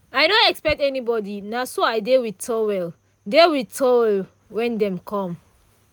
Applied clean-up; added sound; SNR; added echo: none; none; none; none.